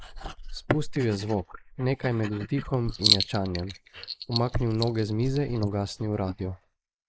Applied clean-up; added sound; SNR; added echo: neural mask model Resemble Enhance denoiser.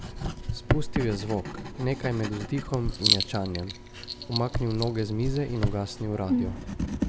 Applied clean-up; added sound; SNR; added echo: none; Writing; 1 dB; none.